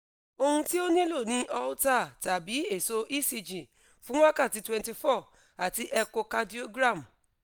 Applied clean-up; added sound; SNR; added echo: neural mask model DeepFilterNet 3.